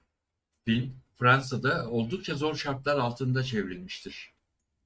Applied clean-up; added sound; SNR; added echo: neural mask model RNNoise.